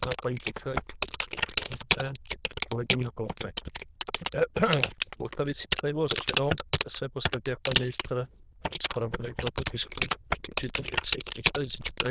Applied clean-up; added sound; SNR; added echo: neural diffusion model UNIVERSE++.